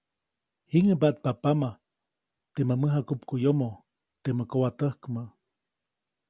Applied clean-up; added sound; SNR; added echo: none; none; none; none.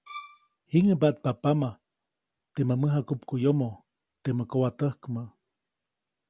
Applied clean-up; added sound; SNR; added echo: none; Bowed string instrument; 16 dB; none.